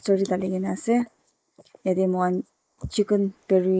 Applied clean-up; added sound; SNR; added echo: neural mask model Resemble Enhance denoiser.